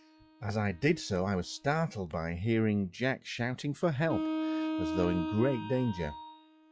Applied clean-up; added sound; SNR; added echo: classical method log-MMSE.